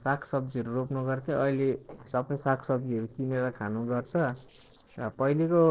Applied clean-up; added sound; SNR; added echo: neural separator model SepFormer DNS4.